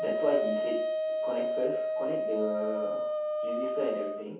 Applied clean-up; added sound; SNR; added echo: none; Wind instrument, woodwind instrument; -3 dB; reverberation time 0.6 s.